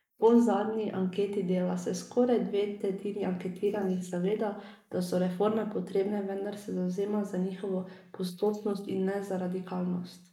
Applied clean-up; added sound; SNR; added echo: neural mask model Resemble Enhance denoiser.